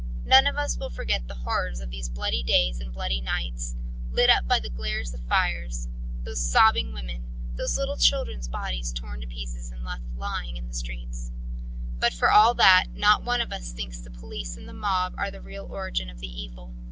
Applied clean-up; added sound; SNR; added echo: none; none; none; none.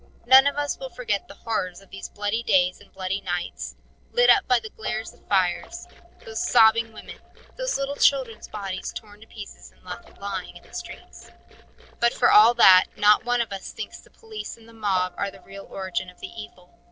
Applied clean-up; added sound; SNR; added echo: neural separator model SepFormer DNS4.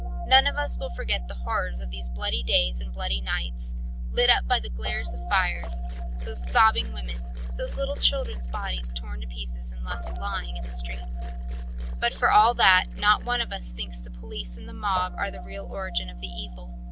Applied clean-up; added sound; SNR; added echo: none; Guitar + Liquid; 20 dB; none.